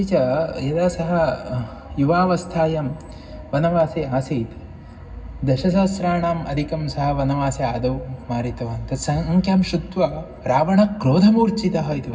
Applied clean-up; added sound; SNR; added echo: none; none; none; reverberation time 0.4 s.